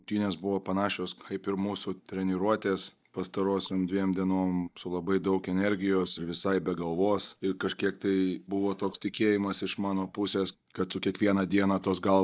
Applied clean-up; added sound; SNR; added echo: neural mask model DeepFilterNet 3.